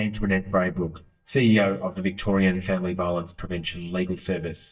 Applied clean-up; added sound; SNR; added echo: neural mask model DeepFilterNet 3.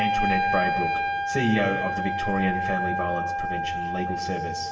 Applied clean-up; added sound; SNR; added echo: none; Wind instrument, woodwind instrument; -2 dB; reverberation time 1.4 s.